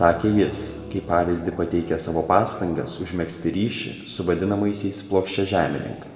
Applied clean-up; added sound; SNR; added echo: none; Piano; 20 dB; reverberation time 1.5 s.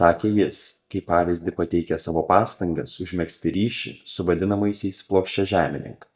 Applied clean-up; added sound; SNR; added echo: neural mask model DeepFilterNet 3.